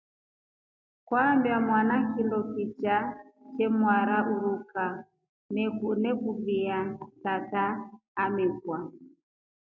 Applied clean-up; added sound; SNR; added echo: none; none; none; none.